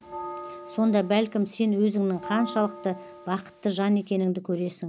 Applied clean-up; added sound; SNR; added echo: none; Bell; 15 dB; none.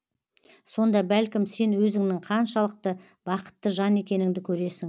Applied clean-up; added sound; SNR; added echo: none; none; none; none.